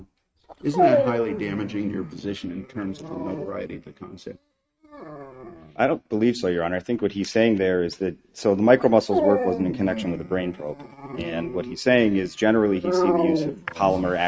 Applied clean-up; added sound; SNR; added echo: neural mask model RNNoise.